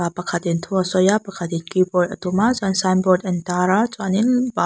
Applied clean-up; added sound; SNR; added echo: none; none; none; none.